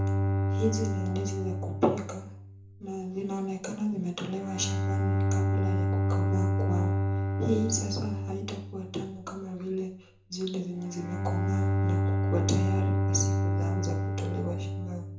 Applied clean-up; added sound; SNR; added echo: none; Bowed string instrument; -5 dB; reverberation time 0.6 s.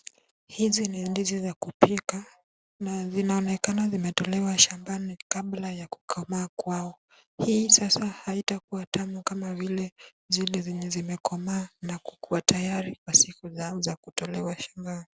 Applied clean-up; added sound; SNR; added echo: none; none; none; none.